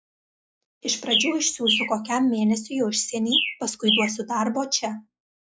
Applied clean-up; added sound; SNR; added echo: classical method log-MMSE.